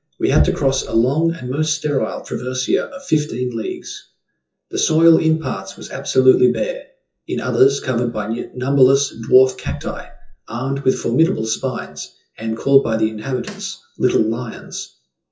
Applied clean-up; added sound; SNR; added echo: classical method WPE with log-MMSE.